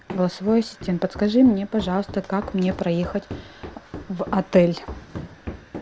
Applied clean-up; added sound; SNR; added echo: none; Run; 15 dB; none.